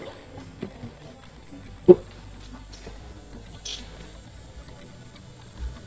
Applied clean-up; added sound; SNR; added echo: neural mask model DeepFilterNet 3.